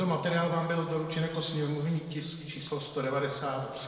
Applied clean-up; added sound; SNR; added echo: neural separator model SepFormer DNS4.